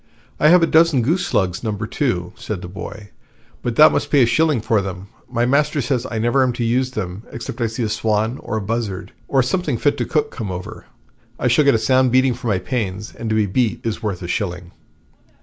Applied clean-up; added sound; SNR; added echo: none; none; none; none.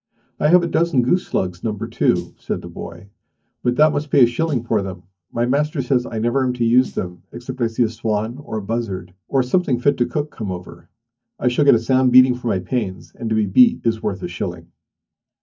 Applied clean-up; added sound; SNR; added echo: neural mask model DeepFilterNet 3.